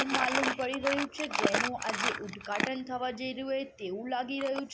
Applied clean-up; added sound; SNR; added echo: none; Crumpling, crinkling; 0 dB; none.